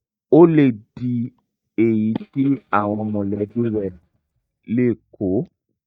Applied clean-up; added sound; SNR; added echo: neural mask model DeepFilterNet 3.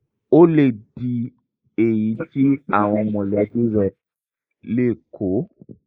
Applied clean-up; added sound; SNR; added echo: neural mask model Resemble Enhance denoiser.